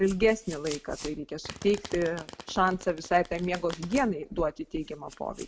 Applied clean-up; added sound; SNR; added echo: none; Domestic sounds, home sounds; 17 dB; none.